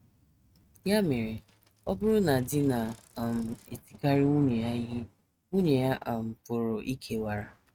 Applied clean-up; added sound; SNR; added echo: neural mask model RNNoise.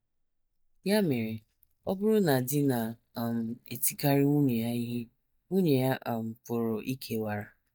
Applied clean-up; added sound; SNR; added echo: neural mask model DeepFilterNet 3.